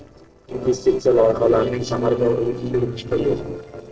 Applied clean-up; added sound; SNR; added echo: neural separator model SepFormer DNS4.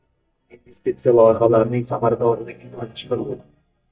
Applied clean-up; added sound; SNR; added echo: neural mask model DeepFilterNet 3.